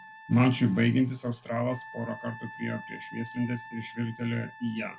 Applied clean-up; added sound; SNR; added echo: none; Wind instrument, woodwind instrument; 17 dB; none.